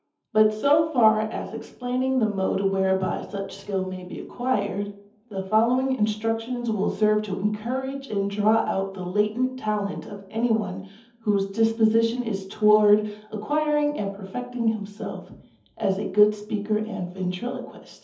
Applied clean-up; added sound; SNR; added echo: none; none; none; reverberation time 0.7 s.